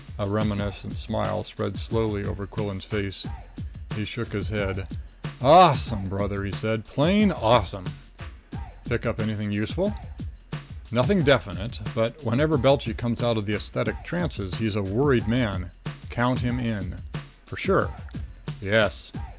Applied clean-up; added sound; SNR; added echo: none; Drum kit; 10 dB; none.